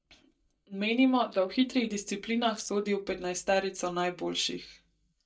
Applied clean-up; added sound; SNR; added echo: neural mask model DeepFilterNet 3.